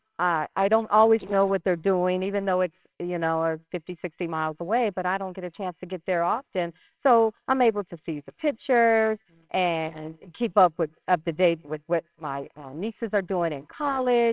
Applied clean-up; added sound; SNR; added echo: neural separator model SepFormer WHAMR!.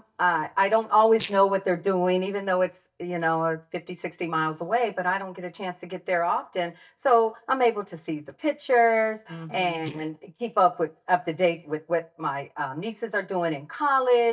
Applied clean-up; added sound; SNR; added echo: neural mask model DeepFilterNet 3.